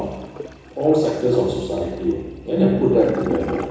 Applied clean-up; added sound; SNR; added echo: none; Toilet flush / Gurgling; 15 dB; reverberation time 1.0 s.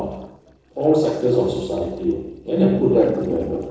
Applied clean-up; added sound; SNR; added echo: neural separator model SepFormer DNS4.